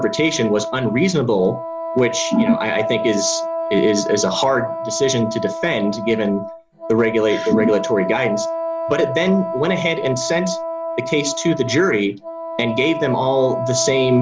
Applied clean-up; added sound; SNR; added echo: none; Wind instrument, woodwind instrument; 6 dB; none.